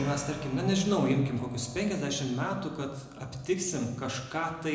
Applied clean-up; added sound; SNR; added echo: none; Keyboard (musical); 15 dB; reverberation time 0.8 s.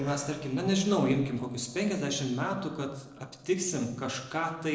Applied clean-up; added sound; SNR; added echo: neural separator model SepFormer DNS4.